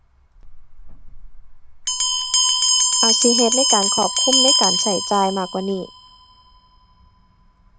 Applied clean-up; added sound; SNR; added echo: none; Bell; -4 dB; none.